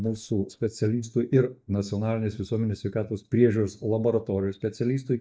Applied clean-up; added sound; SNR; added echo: neural mask model DeepFilterNet 3.